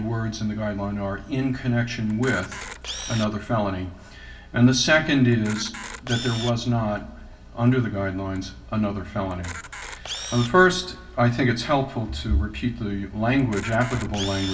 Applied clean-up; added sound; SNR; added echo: none; Camera; 16 dB; reverberation time 0.2 s.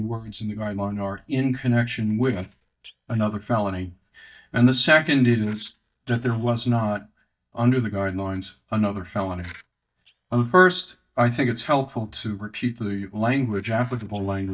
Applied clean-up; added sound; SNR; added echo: neural mask model DeepFilterNet 3.